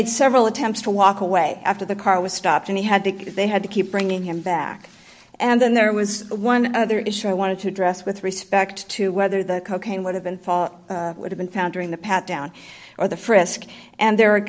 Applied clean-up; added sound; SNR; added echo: none; none; none; none.